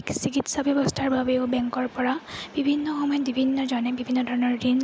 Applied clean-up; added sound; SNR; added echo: none; none; none; none.